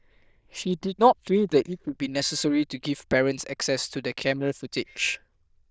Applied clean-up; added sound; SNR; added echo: neural diffusion model UNIVERSE++.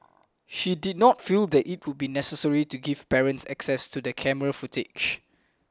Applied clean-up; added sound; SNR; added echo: none; none; none; none.